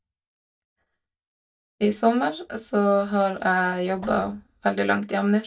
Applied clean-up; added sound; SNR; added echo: neural mask model DeepFilterNet 3.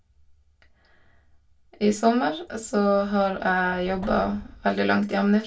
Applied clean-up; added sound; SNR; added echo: none; Subway, metro, underground; 18 dB; reverberation time 0.2 s.